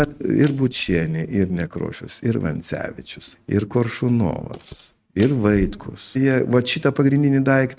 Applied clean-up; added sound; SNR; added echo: neural mask model RNNoise.